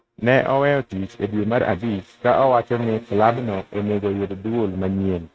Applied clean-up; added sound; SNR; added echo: neural mask model RNNoise.